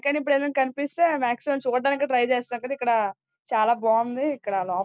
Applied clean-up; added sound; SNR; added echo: none; none; none; none.